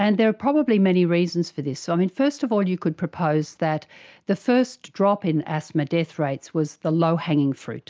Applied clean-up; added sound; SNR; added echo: none; none; none; none.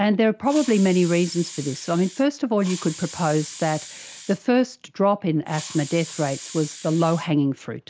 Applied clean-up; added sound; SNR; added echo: none; Hiss; 15 dB; none.